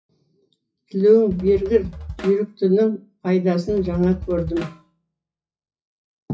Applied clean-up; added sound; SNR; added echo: classical method WPE with log-MMSE.